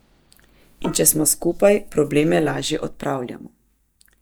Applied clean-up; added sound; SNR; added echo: neural mask model DeepFilterNet 3.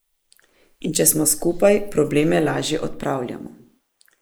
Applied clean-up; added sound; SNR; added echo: neural mask model Resemble Enhance denoiser.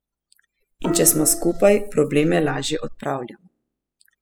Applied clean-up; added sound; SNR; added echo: classical method spectral subtraction.